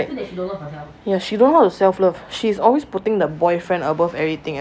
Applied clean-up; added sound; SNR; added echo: none; none; none; none.